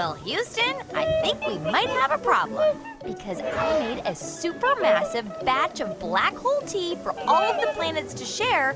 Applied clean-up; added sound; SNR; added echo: none; Bird vocalization, bird call, bird song; 3 dB; none.